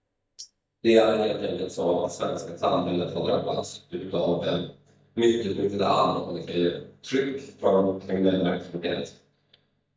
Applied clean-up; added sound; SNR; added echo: neural mask model DeepFilterNet 3.